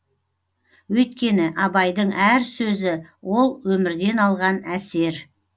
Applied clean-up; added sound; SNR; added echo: none; none; none; none.